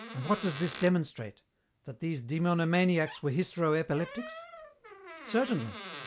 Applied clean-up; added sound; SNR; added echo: none; Door; 16 dB; none.